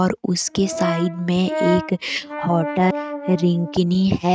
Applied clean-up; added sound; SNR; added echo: neural mask model RNNoise.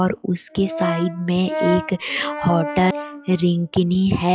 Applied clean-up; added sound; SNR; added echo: classical method log-MMSE.